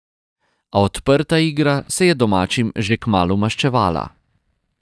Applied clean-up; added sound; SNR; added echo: neural mask model DeepFilterNet 3.